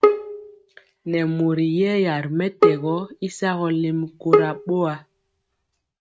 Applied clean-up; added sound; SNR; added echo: neural mask model RNNoise.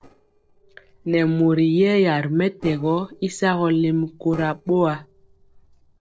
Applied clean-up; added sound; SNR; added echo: neural separator model SepFormer DNS4.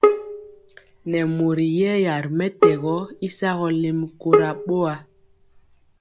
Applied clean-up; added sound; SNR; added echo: none; Bowed string instrument; 0 dB; none.